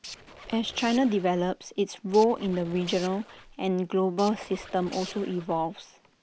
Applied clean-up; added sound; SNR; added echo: none; Tools + Squeak; 18 dB; none.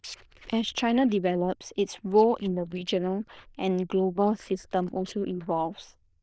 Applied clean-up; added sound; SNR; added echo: neural diffusion model UNIVERSE++.